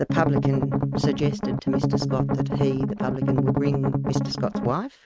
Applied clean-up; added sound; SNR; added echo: neural mask model RNNoise.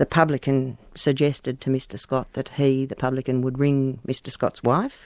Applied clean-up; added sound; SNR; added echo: none; none; none; none.